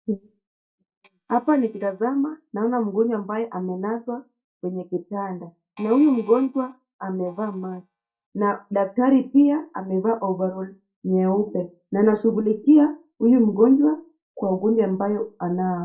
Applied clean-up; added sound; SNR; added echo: neural mask model DeepFilterNet 3.